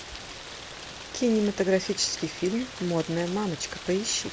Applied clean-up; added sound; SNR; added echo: none; Rain; 12 dB; none.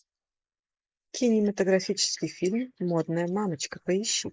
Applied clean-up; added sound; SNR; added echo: neural mask model Resemble Enhance denoiser.